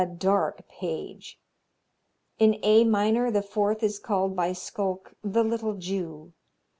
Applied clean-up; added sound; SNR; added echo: none; none; none; none.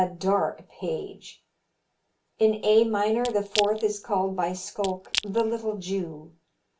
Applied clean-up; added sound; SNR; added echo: none; Crack / Crushing; 10 dB; reverberation time 0.2 s.